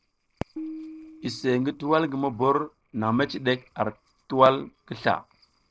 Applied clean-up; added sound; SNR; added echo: neural separator model SepFormer DNS4.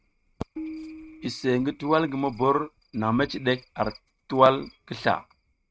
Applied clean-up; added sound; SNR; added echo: neural mask model RNNoise.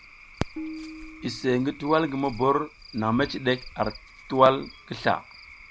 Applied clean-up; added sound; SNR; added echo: none; Cricket / Frog + Tabla; 16 dB; none.